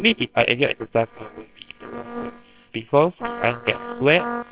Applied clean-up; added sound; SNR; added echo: neural separator model SepFormer WHAMR!.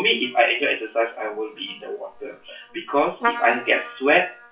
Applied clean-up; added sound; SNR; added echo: classical method WPE with log-MMSE.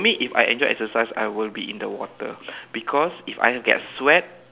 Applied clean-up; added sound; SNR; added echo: none; none; none; none.